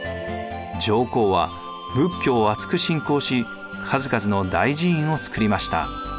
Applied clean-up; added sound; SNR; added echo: none; none; none; none.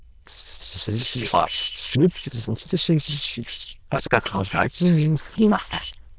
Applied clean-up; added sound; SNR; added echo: neural diffusion model UNIVERSE++.